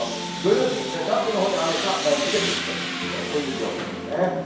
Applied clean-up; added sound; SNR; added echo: none; Tools; 6 dB; reverberation time 0.7 s.